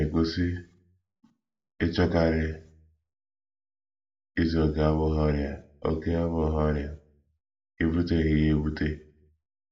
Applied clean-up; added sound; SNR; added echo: none; none; none; reverberation time 0.3 s.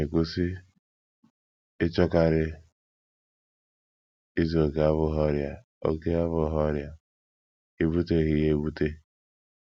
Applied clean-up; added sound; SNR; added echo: none; none; none; none.